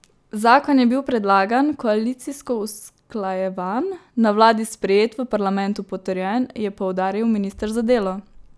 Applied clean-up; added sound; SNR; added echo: none; none; none; none.